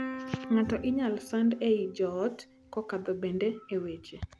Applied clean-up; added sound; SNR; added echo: none; Plucked string instrument; 14 dB; none.